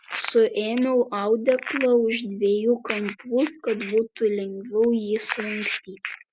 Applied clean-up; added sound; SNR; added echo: none; none; none; none.